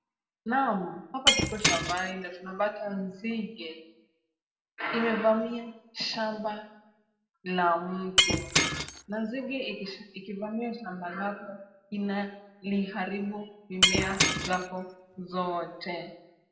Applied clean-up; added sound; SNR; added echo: none; Shatter; -3 dB; reverberation time 0.7 s.